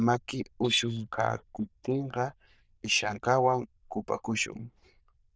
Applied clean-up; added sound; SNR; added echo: neural diffusion model UNIVERSE++.